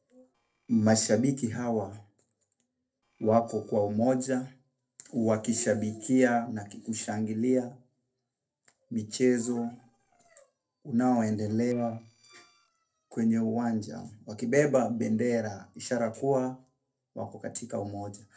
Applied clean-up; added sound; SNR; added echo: neural separator model SepFormer DNS4.